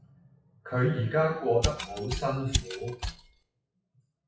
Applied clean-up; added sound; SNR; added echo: classical method WPE with log-MMSE.